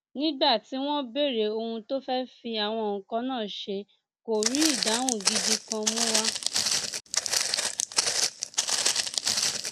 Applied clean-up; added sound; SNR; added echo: none; Walk, footsteps; -3 dB; none.